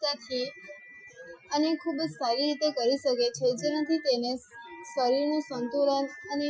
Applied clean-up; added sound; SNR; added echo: classical method Wiener filter.